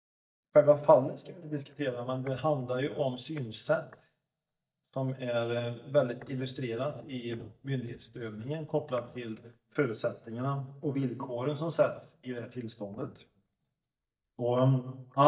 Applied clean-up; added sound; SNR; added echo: neural mask model DeepFilterNet 3.